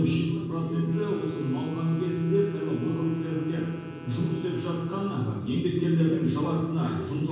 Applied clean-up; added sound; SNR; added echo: none; Wind instrument, woodwind instrument; 20 dB; reverberation time 1.2 s.